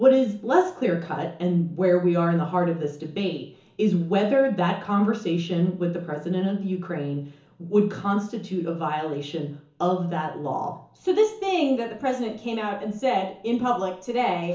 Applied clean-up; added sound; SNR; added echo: none; none; none; reverberation time 0.7 s.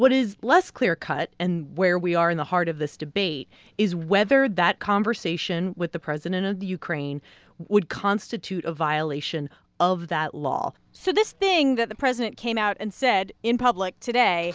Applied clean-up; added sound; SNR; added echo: none; none; none; none.